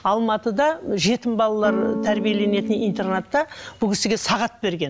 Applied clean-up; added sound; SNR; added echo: none; Electric guitar / Strum; 4 dB; none.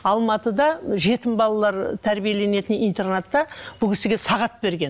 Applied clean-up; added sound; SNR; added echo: none; none; none; none.